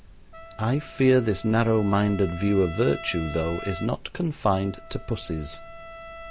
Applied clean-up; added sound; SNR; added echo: none; Trumpet; 16 dB; none.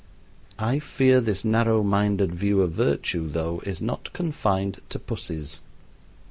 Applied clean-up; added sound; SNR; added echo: none; none; none; none.